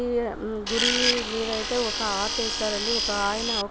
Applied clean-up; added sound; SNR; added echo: none; Tools; -1 dB; none.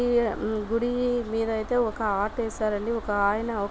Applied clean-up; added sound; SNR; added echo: none; none; none; none.